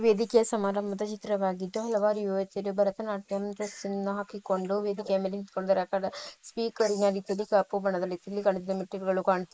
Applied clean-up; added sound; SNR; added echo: neural mask model Resemble Enhance denoiser.